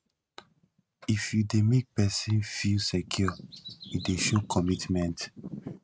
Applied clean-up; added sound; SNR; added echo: neural mask model RNNoise.